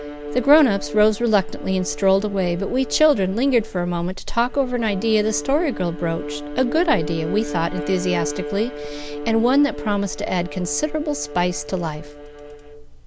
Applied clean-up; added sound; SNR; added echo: none; Bowed string instrument; 12 dB; none.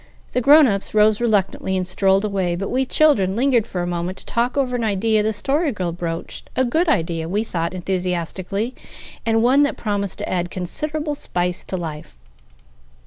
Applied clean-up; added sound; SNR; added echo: none; none; none; none.